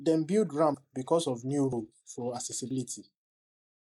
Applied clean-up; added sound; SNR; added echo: neural mask model Resemble Enhance denoiser.